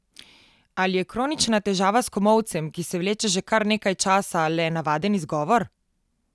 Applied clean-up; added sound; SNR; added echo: none; none; none; none.